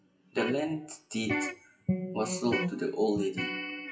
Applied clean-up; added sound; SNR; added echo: classical method WPE with log-MMSE.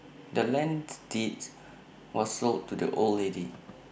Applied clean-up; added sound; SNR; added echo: none; none; none; none.